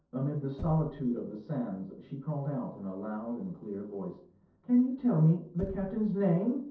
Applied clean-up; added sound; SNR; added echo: neural separator model SepFormer DNS4.